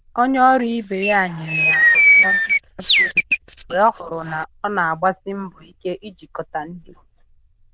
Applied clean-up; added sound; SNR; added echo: neural diffusion model UNIVERSE++.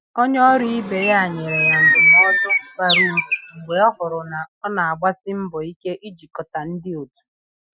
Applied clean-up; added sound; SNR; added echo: classical method Wiener filter.